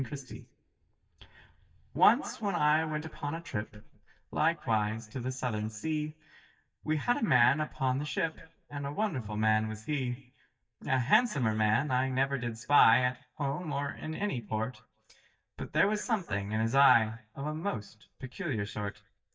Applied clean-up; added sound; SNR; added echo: neural mask model DeepFilterNet 3.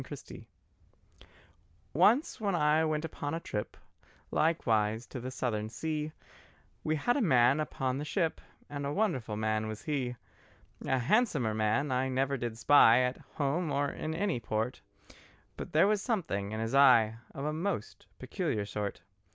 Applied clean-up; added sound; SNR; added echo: none; none; none; none.